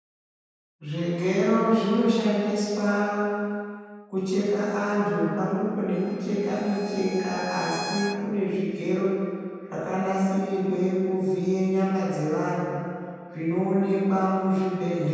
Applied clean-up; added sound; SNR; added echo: none; Bowed string instrument; 13 dB; reverberation time 2.0 s.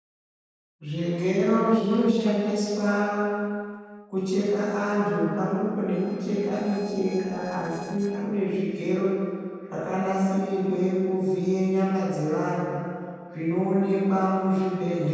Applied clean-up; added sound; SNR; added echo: neural separator model SepFormer DNS4.